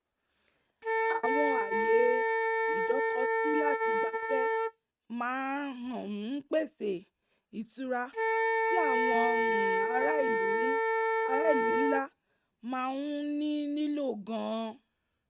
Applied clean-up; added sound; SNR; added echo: neural mask model RNNoise.